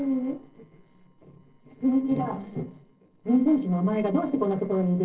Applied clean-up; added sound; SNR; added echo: neural separator model SepFormer DNS4.